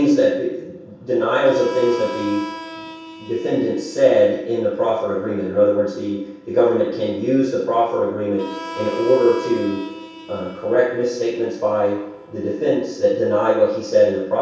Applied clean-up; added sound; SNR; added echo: none; Harmonica; 18 dB; reverberation time 0.7 s.